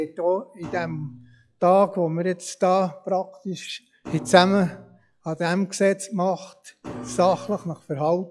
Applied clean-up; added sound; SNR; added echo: classical method log-MMSE.